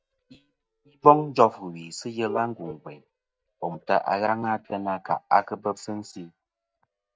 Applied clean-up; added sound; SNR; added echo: neural mask model DeepFilterNet 3.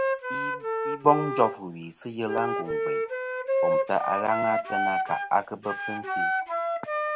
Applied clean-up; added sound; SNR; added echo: none; Wind instrument, woodwind instrument; -1 dB; none.